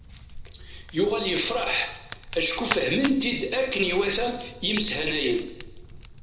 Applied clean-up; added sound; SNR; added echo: none; Fire; 11 dB; reverberation time 0.7 s.